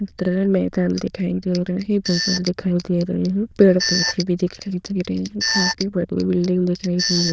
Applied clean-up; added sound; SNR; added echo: neural diffusion model UNIVERSE++.